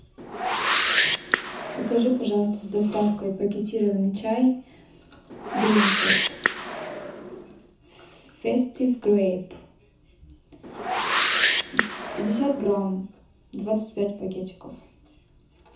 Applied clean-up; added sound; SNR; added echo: none; Whoosh, swoosh, swish; -2 dB; reverberation time 0.5 s.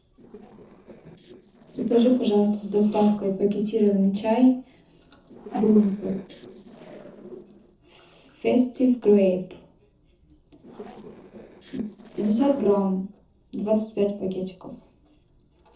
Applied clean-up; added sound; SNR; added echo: neural separator model SepFormer DNS4.